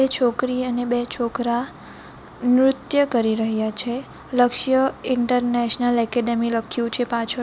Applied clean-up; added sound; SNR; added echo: none; none; none; none.